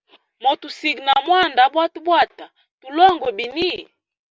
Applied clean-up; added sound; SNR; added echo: none; none; none; none.